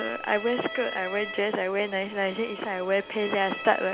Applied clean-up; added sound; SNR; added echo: none; Bowed string instrument; 11 dB; none.